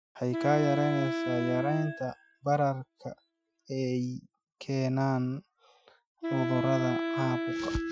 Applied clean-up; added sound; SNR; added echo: classical method Wiener filter.